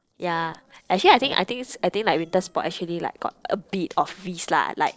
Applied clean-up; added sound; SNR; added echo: neural separator model SepFormer DNS4.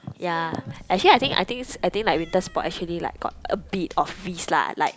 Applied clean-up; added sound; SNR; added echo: none; Cat; 20 dB; none.